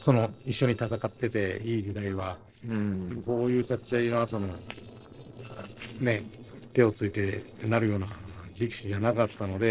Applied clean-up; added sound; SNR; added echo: neural separator model SepFormer DNS4.